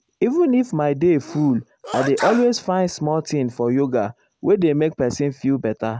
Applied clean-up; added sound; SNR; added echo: none; Sneeze; 11 dB; none.